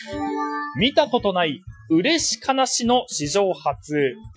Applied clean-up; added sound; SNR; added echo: classical method Wiener filter.